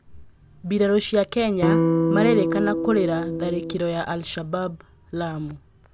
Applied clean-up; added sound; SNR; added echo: none; Electric guitar; -2 dB; none.